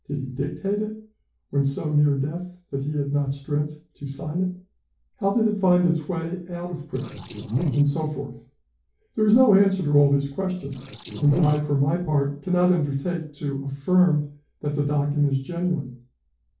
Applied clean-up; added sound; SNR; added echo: neural separator model SepFormer DNS4.